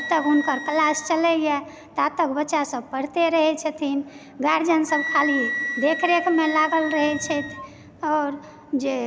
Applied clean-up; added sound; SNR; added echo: none; Wind instrument, woodwind instrument; 10 dB; none.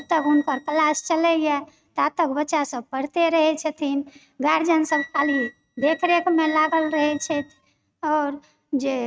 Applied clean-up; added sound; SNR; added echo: neural mask model RNNoise.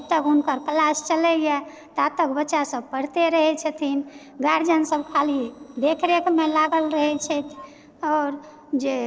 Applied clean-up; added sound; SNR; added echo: neural separator model SepFormer DNS4.